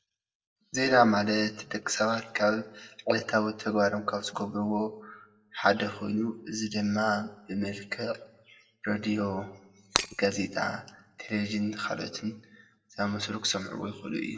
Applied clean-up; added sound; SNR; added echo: none; Shatter; 2 dB; reverberation time 0.6 s.